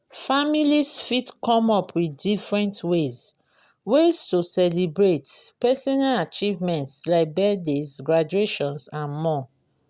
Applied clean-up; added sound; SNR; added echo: none; none; none; none.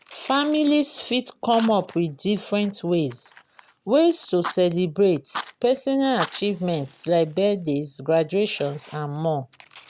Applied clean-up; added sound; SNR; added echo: none; Fire; 18 dB; none.